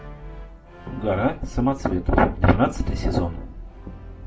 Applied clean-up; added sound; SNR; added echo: none; Brass instrument; 14 dB; reverberation time 0.3 s.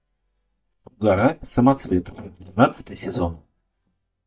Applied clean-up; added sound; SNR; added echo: neural mask model DeepFilterNet 3.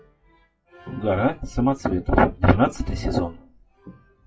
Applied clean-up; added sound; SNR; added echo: classical method WPE with log-MMSE.